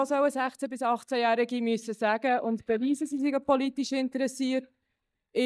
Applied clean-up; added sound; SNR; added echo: neural mask model DeepFilterNet 3.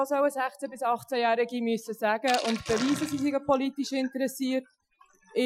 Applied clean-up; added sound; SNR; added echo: classical method Wiener filter.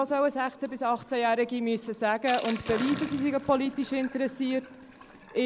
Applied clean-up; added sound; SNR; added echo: none; Sink (filling or washing); 14 dB; none.